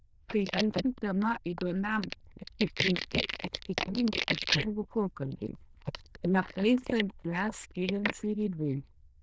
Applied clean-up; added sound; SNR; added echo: neural diffusion model UNIVERSE++.